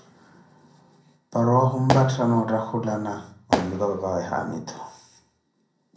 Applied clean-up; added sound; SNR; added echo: none; Fireworks; 3 dB; reverberation time 0.6 s.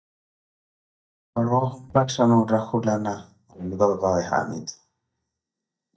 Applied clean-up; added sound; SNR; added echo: neural mask model DeepFilterNet 3.